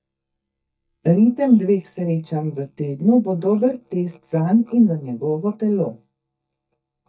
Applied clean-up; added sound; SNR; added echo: neural mask model DeepFilterNet 3.